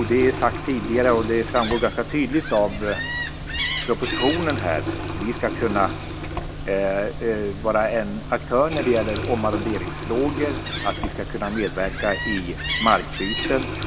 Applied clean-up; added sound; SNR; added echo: none; Water tap, faucet + Gull, seagull; 6 dB; none.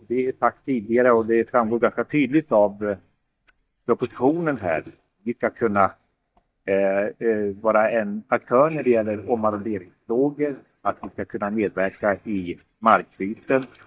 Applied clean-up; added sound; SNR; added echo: neural mask model DeepFilterNet 3.